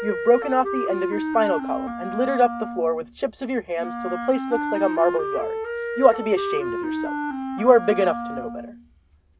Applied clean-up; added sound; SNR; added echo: none; Wind instrument, woodwind instrument; 6 dB; none.